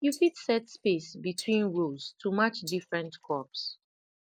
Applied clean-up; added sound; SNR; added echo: neural mask model Resemble Enhance denoiser.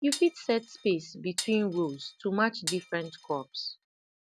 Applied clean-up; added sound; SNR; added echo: none; Glass; 12 dB; none.